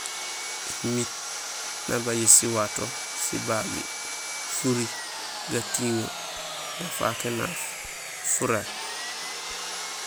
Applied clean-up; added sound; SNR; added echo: none; Sawing; 5 dB; none.